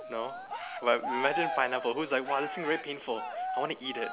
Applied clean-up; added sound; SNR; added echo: none; Cheering; 5 dB; none.